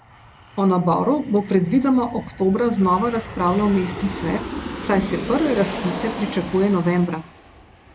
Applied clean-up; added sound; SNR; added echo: none; Aircraft; 11 dB; none.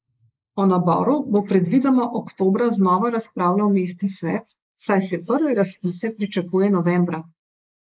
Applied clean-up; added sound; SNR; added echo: neural mask model Resemble Enhance denoiser.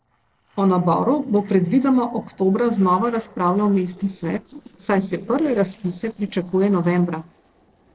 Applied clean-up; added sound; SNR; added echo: neural separator model SepFormer DNS4.